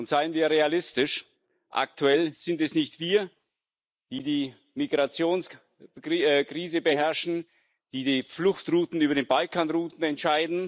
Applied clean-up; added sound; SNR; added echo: neural mask model Resemble Enhance denoiser.